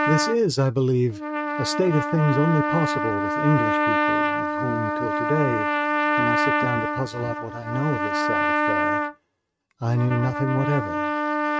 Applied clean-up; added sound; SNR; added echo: neural mask model RNNoise.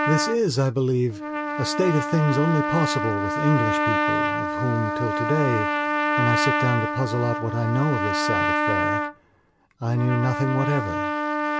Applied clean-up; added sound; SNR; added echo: none; Trumpet; 0 dB; none.